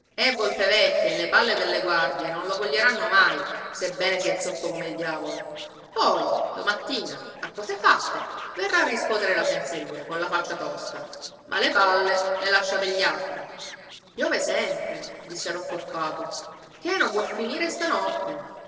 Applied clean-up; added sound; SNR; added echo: neural separator model SepFormer DNS4.